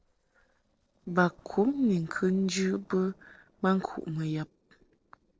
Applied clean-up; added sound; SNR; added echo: neural separator model SepFormer DNS4.